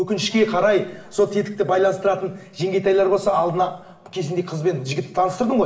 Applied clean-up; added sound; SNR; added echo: none; none; none; reverberation time 1.1 s.